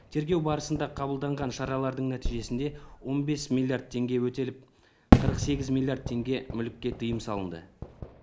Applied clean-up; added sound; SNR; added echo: none; Fireworks; 1 dB; none.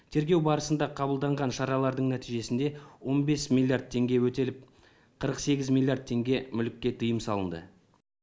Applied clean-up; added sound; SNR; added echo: none; none; none; none.